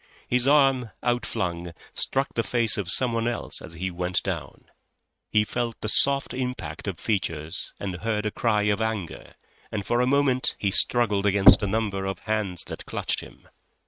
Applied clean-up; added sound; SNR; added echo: neural mask model RNNoise.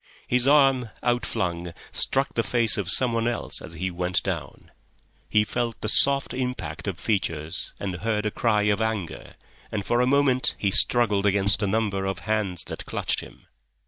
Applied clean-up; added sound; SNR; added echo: neural mask model DeepFilterNet 3.